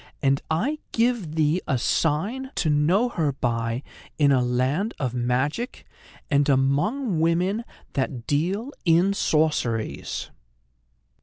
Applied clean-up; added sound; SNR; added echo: none; none; none; none.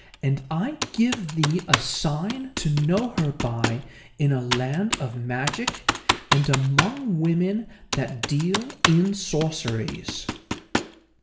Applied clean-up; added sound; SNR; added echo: none; Computer keyboard; 4 dB; reverberation time 0.6 s.